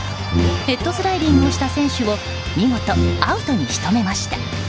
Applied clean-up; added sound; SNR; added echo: none; Brass instrument; 2 dB; none.